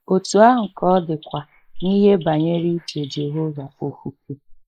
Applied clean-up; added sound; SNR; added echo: neural mask model Resemble Enhance denoiser.